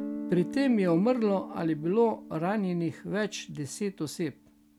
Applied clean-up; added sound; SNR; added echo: none; Guitar; 13 dB; none.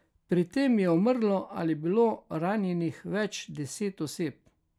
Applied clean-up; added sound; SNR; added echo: none; none; none; none.